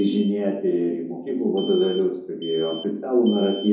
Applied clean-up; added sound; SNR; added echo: none; Alarm; 18 dB; reverberation time 2.6 s.